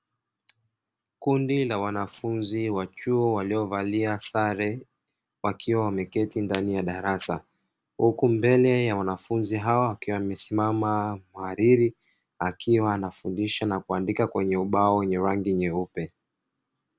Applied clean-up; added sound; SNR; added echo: none; none; none; none.